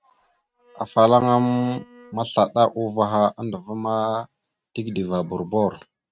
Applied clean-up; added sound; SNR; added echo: neural mask model RNNoise.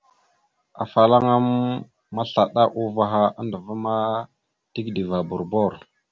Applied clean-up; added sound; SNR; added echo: none; none; none; none.